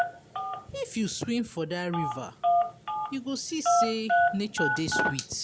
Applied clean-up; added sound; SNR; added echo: none; Telephone; -3 dB; none.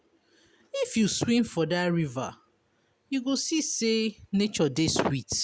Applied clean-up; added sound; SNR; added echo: none; none; none; none.